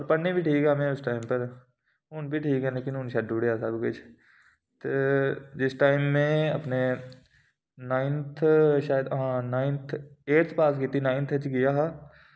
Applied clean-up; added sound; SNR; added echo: none; none; none; none.